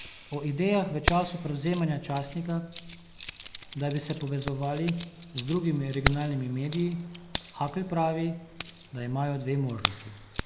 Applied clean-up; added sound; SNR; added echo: none; Keys jangling; 7 dB; none.